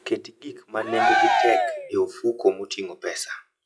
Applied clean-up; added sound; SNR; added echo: classical method log-MMSE.